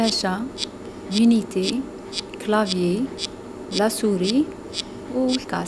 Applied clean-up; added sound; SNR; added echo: none; Insect; 9 dB; none.